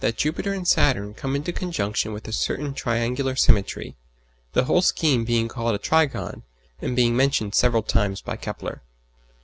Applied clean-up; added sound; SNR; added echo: none; none; none; none.